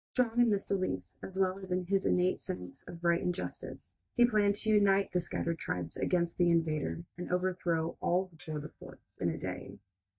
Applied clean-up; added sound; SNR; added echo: neural mask model DeepFilterNet 3.